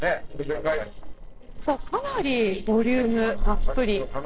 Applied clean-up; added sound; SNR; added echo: neural separator model SepFormer DNS4.